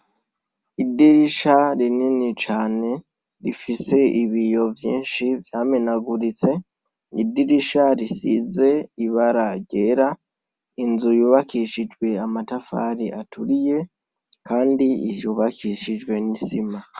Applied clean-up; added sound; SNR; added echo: none; none; none; none.